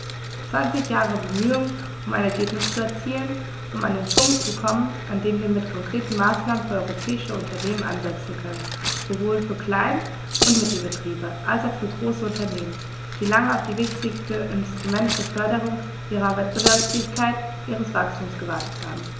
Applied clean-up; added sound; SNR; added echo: none; Cutlery, silverware; 7 dB; none.